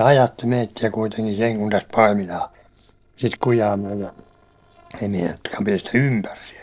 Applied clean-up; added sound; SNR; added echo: neural separator model SepFormer DNS4.